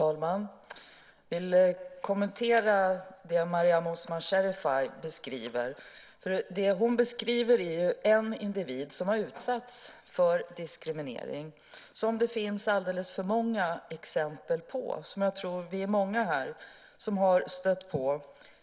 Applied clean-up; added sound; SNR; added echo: none; none; none; none.